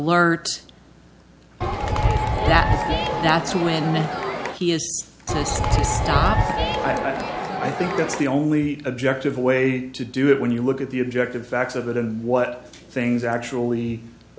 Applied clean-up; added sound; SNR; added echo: none; Crowd; -1 dB; none.